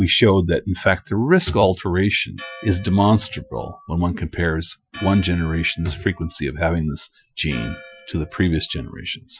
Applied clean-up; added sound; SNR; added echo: classical method Wiener filter.